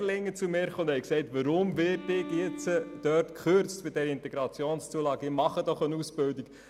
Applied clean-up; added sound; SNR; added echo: none; Bowed string instrument; 16 dB; none.